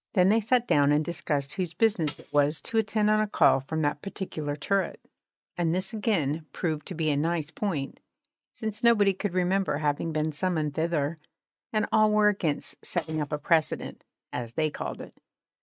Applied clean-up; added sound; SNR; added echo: neural mask model RNNoise.